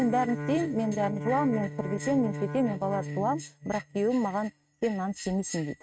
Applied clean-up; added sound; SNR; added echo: neural mask model RNNoise.